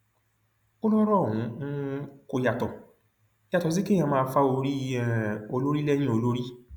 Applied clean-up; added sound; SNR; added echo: none; none; none; none.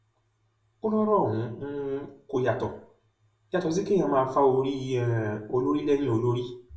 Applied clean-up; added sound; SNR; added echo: none; none; none; reverberation time 0.2 s.